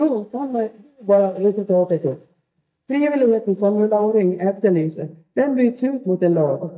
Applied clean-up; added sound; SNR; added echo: neural mask model DeepFilterNet 3.